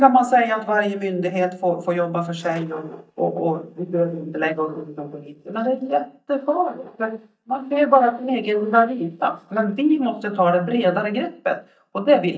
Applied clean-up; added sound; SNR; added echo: neural mask model DeepFilterNet 3.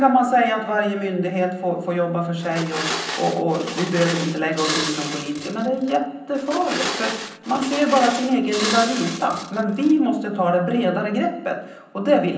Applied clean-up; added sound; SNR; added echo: none; Glass; 8 dB; reverberation time 0.6 s.